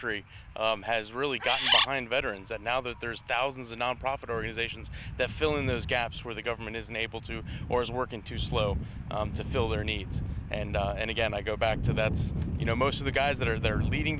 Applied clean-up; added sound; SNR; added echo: none; Bird; -5 dB; none.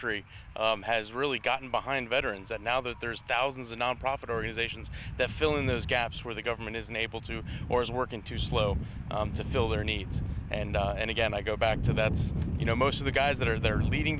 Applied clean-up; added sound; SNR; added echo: none; none; none; none.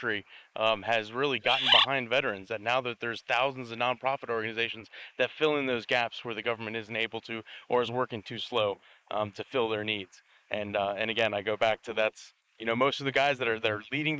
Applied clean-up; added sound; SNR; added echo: neural mask model Resemble Enhance denoiser.